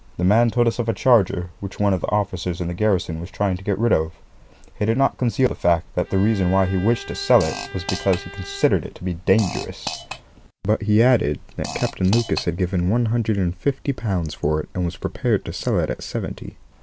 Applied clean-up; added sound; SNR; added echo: none; Bowed string instrument + Fart; 13 dB; none.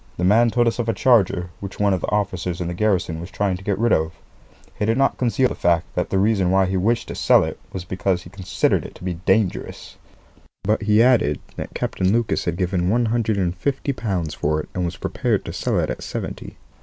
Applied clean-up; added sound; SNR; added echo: none; none; none; none.